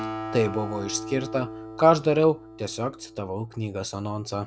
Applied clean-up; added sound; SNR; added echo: none; Acoustic guitar; 12 dB; none.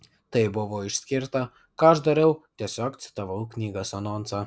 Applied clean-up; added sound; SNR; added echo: none; none; none; none.